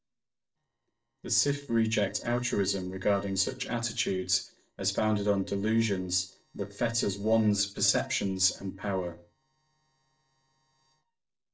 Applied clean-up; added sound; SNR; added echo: neural separator model SepFormer DNS4.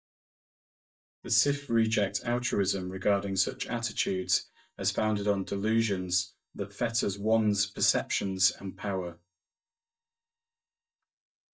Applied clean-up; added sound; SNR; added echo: neural mask model DeepFilterNet 3.